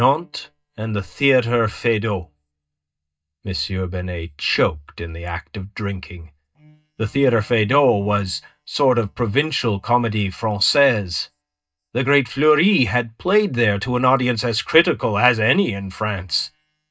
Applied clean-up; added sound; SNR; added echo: neural mask model DeepFilterNet 3.